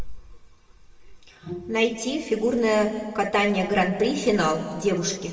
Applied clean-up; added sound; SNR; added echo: none; Bowed string instrument; 17 dB; reverberation time 1.6 s.